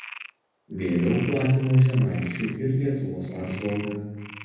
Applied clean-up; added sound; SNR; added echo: none; Frog; 17 dB; reverberation time 1.1 s.